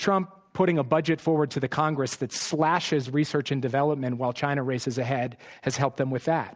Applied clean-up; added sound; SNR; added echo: none; none; none; none.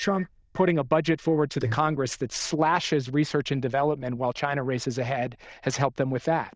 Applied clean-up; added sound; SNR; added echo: neural diffusion model UNIVERSE++.